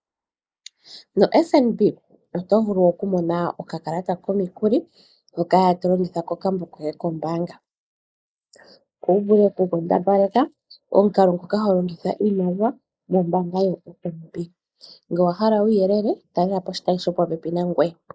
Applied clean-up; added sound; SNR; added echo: neural mask model Resemble Enhance denoiser.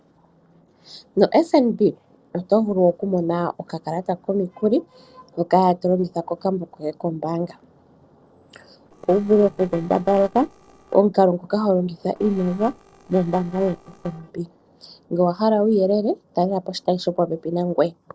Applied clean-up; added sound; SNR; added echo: neural separator model SepFormer DNS4.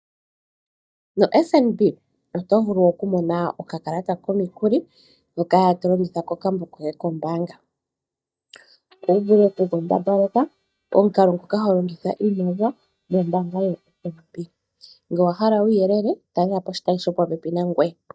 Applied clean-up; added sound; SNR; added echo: neural mask model DeepFilterNet 3.